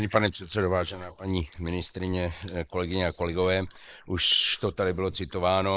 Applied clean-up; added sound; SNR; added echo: neural mask model Resemble Enhance denoiser.